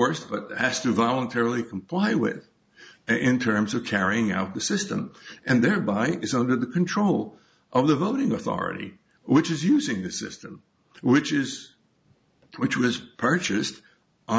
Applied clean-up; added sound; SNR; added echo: none; none; none; none.